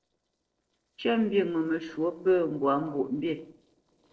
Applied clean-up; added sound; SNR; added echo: neural separator model SepFormer DNS4.